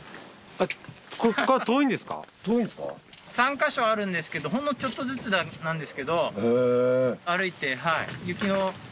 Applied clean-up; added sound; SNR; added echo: none; none; none; none.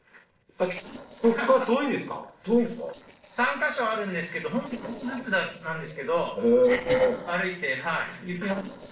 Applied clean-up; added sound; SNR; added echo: neural separator model SepFormer DNS4.